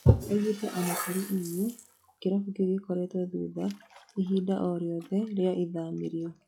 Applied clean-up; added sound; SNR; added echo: classical method log-MMSE.